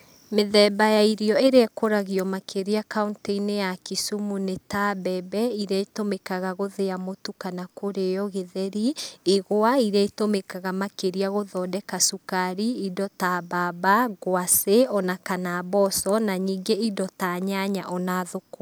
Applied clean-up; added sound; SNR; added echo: none; none; none; none.